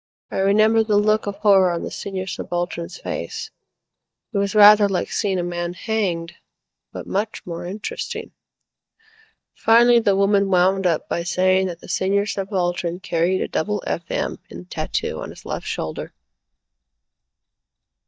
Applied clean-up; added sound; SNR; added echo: neural mask model DeepFilterNet 3.